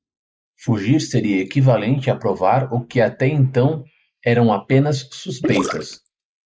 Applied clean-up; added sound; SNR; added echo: neural mask model Resemble Enhance denoiser.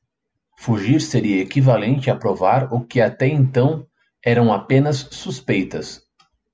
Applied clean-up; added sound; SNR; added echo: none; none; none; none.